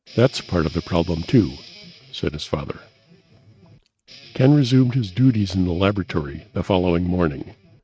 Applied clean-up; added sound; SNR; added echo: neural mask model RNNoise.